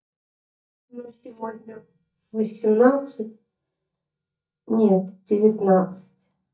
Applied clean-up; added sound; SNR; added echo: neural mask model DeepFilterNet 3.